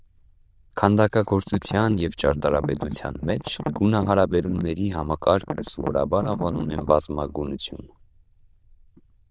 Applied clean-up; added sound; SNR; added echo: neural diffusion model UNIVERSE++.